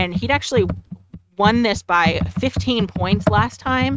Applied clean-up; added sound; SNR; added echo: neural mask model RNNoise.